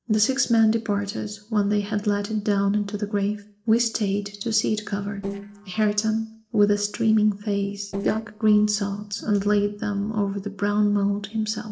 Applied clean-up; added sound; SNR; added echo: neural separator model SepFormer DNS4.